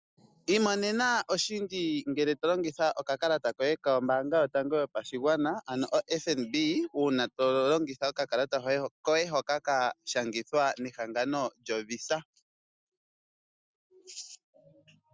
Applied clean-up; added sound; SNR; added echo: none; none; none; none.